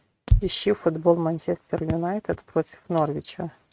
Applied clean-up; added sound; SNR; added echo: neural mask model RNNoise.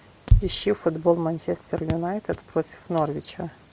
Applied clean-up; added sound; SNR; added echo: none; Bass drum; 0 dB; none.